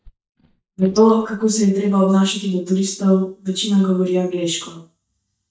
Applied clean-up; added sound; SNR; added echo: neural mask model DeepFilterNet 3.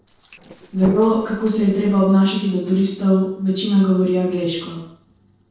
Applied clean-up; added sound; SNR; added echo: neural separator model SepFormer DNS4.